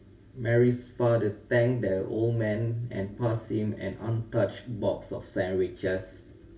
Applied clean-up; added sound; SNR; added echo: none; none; none; reverberation time 0.2 s.